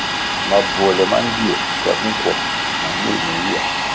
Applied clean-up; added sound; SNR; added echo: none; Domestic sounds, home sounds; -1 dB; none.